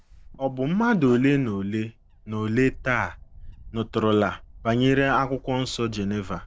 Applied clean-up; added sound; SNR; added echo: none; Wind / Bird; 19 dB; none.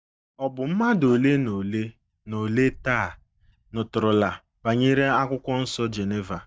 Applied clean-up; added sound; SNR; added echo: neural mask model DeepFilterNet 3.